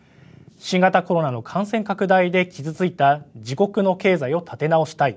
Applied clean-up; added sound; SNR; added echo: none; none; none; none.